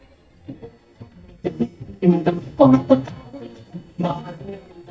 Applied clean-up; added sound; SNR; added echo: neural mask model DeepFilterNet 3.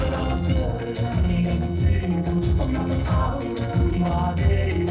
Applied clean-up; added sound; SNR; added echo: neural separator model SepFormer DNS4.